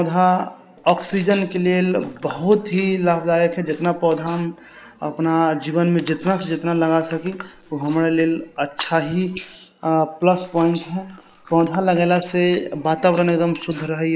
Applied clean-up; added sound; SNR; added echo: neural mask model Resemble Enhance denoiser.